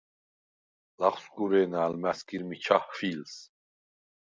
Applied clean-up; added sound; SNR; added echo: none; none; none; none.